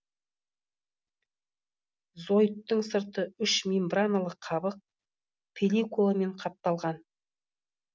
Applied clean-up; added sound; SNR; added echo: none; none; none; none.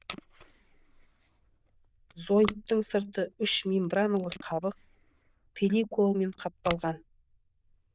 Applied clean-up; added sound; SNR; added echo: neural diffusion model UNIVERSE++.